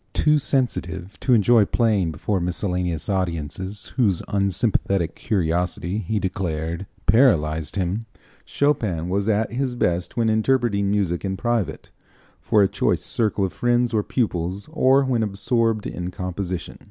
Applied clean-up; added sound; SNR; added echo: none; none; none; none.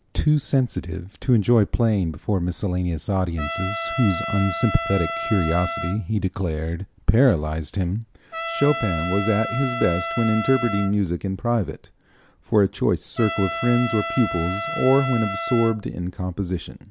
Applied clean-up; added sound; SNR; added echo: none; Trumpet; 7 dB; none.